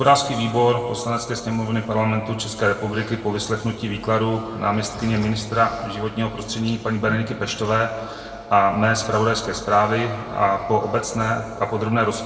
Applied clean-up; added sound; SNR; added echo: none; none; none; reverberation time 1.6 s.